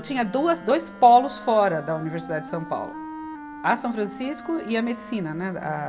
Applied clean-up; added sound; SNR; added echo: none; Wind instrument, woodwind instrument; 15 dB; reverberation time 1.4 s.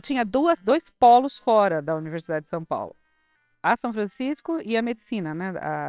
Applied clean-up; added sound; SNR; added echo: neural separator model SepFormer WHAMR!.